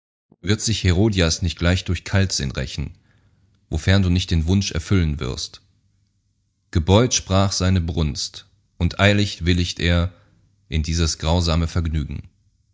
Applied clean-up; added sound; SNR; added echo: neural mask model DeepFilterNet 3.